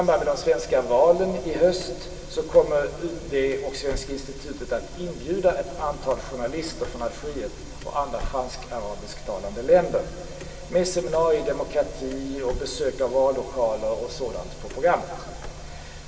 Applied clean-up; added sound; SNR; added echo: none; Car; 17 dB; reverberation time 2.5 s.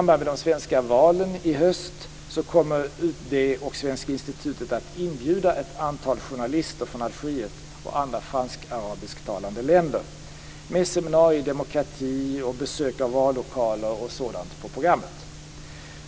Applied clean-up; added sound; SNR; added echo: none; none; none; none.